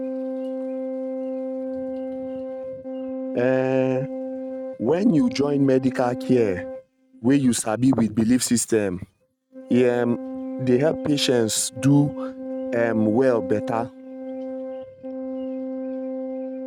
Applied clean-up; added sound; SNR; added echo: neural mask model RNNoise.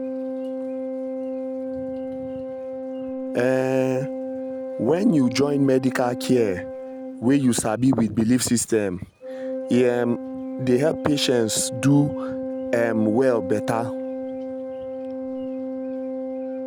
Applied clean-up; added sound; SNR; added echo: none; Organ; 7 dB; none.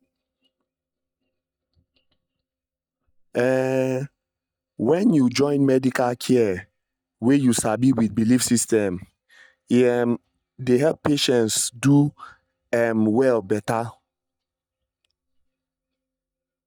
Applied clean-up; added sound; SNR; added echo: neural mask model DeepFilterNet 3.